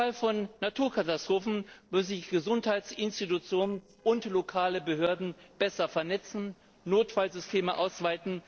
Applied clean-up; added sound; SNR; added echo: neural separator model SepFormer DNS4.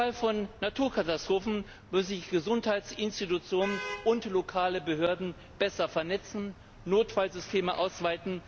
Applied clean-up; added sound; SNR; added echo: none; Traffic noise, roadway noise / Vehicle horn, car horn, honking; 17 dB; none.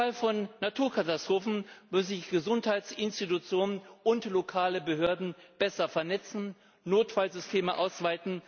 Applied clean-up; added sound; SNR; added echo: none; none; none; none.